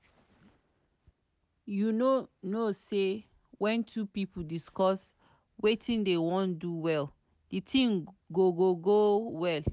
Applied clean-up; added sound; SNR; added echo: none; none; none; none.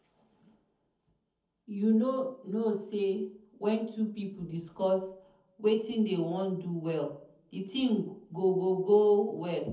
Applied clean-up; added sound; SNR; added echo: none; none; none; reverberation time 0.6 s.